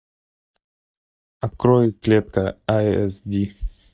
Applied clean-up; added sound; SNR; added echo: neural mask model DeepFilterNet 3.